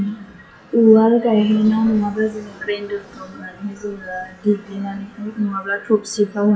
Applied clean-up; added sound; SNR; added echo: classical method WPE with log-MMSE.